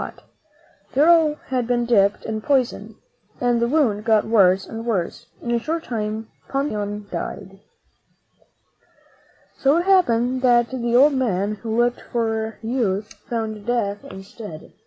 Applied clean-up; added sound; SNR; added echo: none; none; none; none.